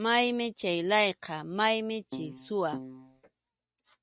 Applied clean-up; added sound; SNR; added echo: neural mask model RNNoise.